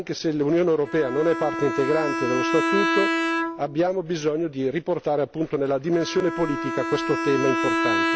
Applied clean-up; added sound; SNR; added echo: none; Bowed string instrument; 3 dB; none.